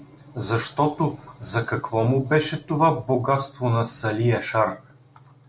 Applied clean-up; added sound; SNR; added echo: none; none; none; none.